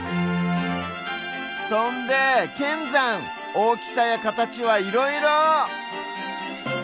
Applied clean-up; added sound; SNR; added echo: none; none; none; none.